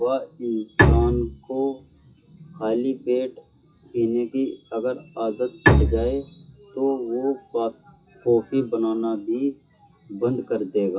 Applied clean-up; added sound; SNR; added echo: classical method WPE with log-MMSE.